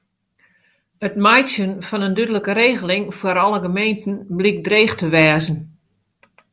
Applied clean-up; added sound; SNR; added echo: none; none; none; none.